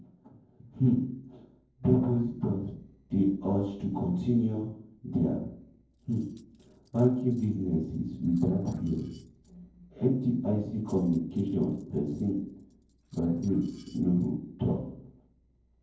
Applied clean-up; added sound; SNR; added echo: neural separator model SepFormer DNS4.